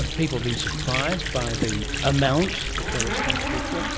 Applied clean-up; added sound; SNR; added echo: none; Motorcycle / Accelerating, revving, vroom + Sink (filling or washing) / Water; 0 dB; none.